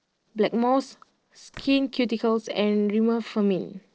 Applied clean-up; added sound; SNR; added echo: neural separator model SepFormer DNS4.